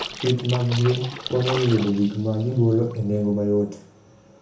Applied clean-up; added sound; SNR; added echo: none; Splash, splatter; 13 dB; reverberation time 0.7 s.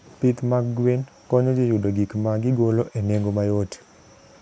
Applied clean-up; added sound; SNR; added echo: none; none; none; none.